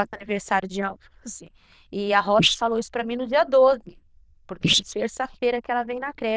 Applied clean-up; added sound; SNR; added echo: neural diffusion model UNIVERSE++.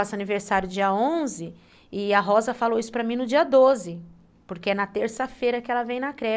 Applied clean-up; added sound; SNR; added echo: none; none; none; none.